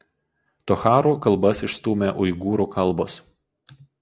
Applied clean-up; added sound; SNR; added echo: none; none; none; none.